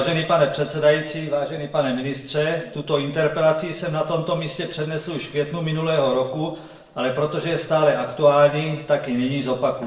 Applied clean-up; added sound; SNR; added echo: neural separator model SepFormer DNS4.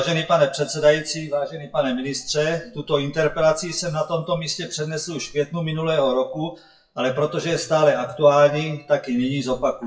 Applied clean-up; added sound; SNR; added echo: classical method WPE with log-MMSE.